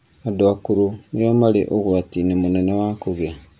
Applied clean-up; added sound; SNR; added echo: none; none; none; none.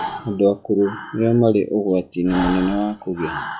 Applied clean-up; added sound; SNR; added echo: classical method log-MMSE.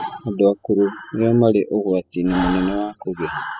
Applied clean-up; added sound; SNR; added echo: classical method spectral subtraction.